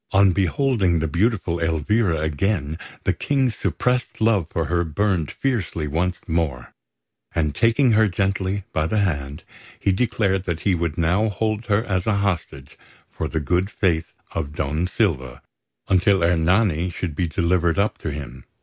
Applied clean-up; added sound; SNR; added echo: none; none; none; none.